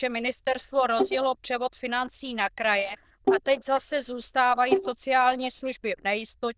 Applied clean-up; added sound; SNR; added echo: neural diffusion model UNIVERSE++.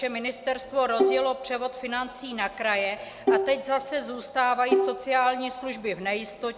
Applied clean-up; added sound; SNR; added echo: none; Bowed string instrument; 1 dB; none.